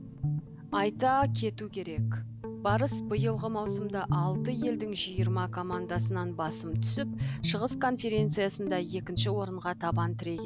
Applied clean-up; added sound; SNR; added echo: none; Guitar; 0 dB; none.